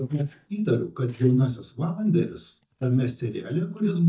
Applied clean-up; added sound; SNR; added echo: neural mask model DeepFilterNet 3.